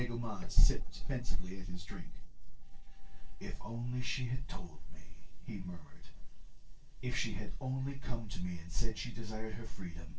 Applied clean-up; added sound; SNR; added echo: neural separator model SepFormer DNS4.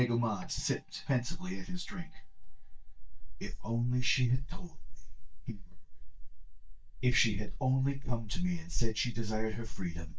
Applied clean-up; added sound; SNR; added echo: neural mask model DeepFilterNet 3.